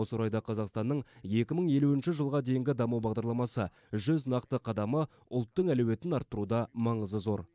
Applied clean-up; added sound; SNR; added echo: none; none; none; none.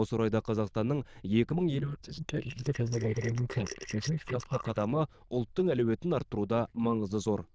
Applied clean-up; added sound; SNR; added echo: neural diffusion model UNIVERSE++.